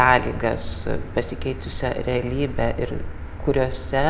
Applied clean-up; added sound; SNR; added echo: none; Motor vehicle (road); 5 dB; none.